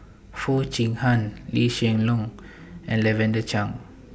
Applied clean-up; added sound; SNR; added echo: none; none; none; none.